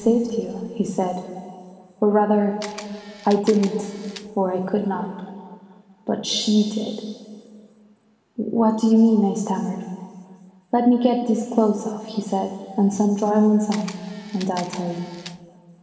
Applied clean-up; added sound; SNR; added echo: none; Camera; 18 dB; reverberation time 2.3 s.